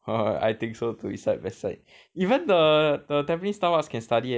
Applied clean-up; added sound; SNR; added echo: none; none; none; none.